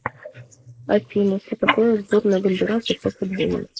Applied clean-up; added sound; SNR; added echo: neural mask model Resemble Enhance denoiser.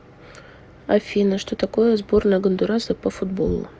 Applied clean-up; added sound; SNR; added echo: none; none; none; none.